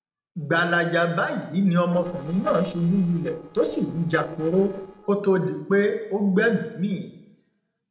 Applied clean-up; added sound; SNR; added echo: neural separator model SepFormer DNS4.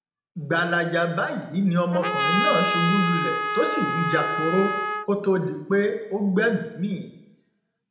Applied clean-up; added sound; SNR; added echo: none; Trumpet; 1 dB; reverberation time 0.7 s.